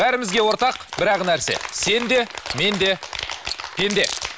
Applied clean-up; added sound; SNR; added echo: none; Tick-tock + Hands; 17 dB; none.